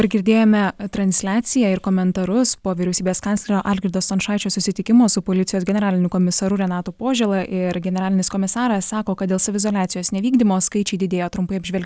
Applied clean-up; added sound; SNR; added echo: none; none; none; none.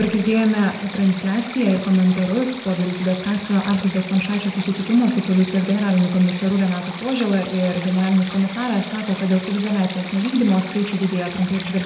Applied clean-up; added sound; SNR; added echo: none; Stream; 10 dB; reverberation time 0.8 s.